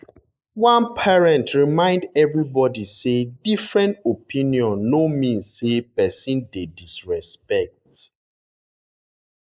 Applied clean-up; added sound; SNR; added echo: neural mask model Resemble Enhance denoiser.